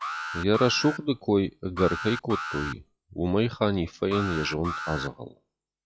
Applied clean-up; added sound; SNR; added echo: classical method log-MMSE.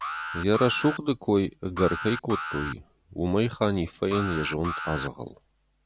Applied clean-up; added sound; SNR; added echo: none; Alarm; 9 dB; none.